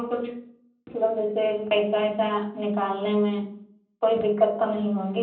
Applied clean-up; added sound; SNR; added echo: none; none; none; reverberation time 0.6 s.